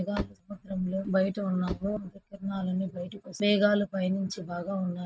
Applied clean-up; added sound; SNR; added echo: neural mask model RNNoise.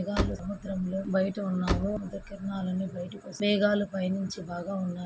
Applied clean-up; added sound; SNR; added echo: none; Slam; 5 dB; none.